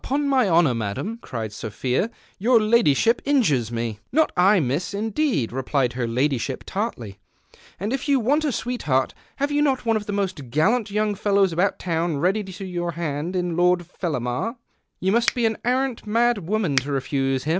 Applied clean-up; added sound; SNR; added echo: none; Finger snapping; 6 dB; none.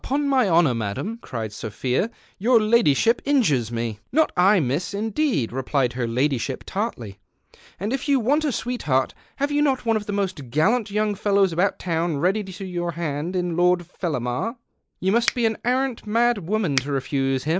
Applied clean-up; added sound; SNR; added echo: neural mask model Resemble Enhance denoiser.